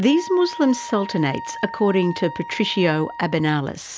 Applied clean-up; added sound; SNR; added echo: none; Wind instrument, woodwind instrument; 14 dB; none.